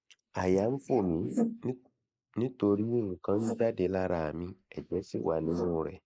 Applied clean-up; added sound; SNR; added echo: neural mask model Resemble Enhance denoiser.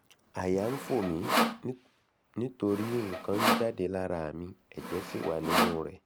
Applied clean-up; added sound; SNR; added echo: none; Sawing; -1 dB; none.